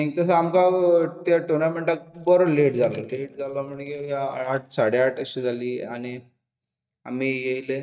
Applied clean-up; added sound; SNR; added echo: neural mask model DeepFilterNet 3.